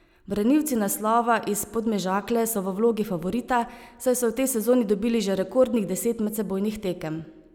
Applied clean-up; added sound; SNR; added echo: none; none; none; none.